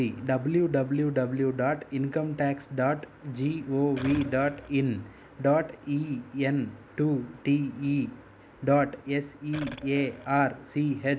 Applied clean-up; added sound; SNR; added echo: none; Burping, eructation; 16 dB; none.